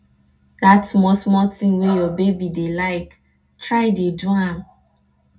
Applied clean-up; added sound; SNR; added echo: none; none; none; reverberation time 0.4 s.